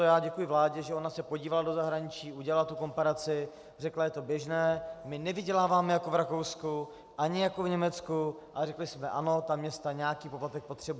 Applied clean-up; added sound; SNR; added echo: none; none; none; none.